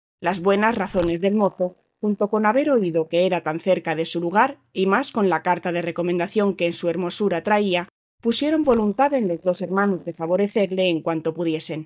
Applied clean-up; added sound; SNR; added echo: neural mask model DeepFilterNet 3.